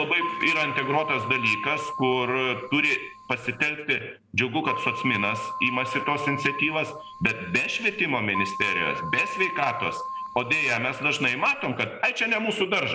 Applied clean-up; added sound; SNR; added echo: none; Keyboard (musical); 8 dB; none.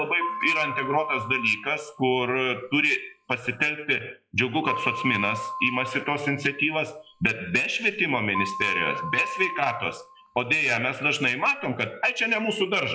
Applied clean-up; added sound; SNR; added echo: classical method log-MMSE.